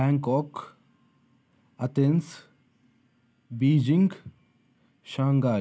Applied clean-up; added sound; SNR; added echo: none; none; none; none.